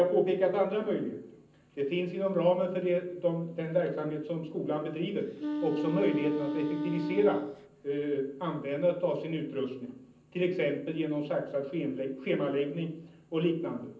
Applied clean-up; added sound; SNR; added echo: none; Wind instrument, woodwind instrument; 3 dB; reverberation time 0.6 s.